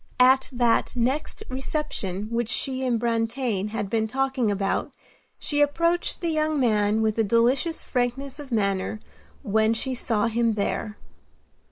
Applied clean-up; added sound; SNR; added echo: neural mask model Resemble Enhance denoiser.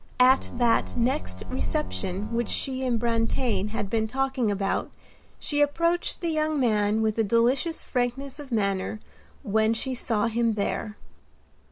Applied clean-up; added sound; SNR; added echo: none; Boat, Water vehicle; -2 dB; none.